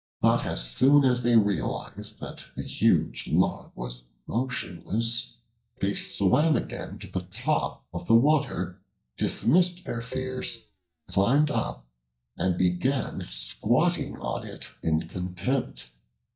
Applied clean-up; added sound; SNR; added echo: neural mask model DeepFilterNet 3.